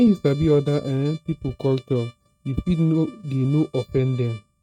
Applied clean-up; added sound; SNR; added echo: neural mask model RNNoise.